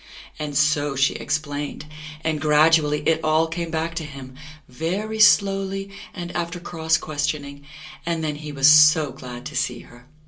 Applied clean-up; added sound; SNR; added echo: none; none; none; reverberation time 0.2 s.